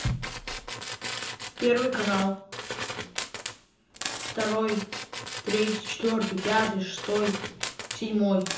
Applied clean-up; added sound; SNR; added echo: none; Tools; 7 dB; reverberation time 0.5 s.